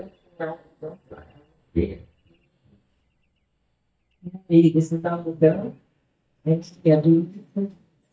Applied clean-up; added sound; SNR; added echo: neural mask model DeepFilterNet 3.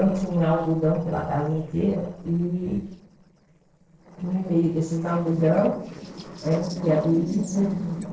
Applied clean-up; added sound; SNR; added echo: neural separator model SepFormer DNS4.